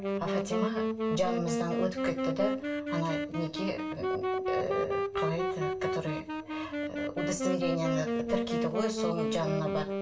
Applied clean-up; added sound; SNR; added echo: none; Wind instrument, woodwind instrument; -2 dB; reverberation time 0.2 s.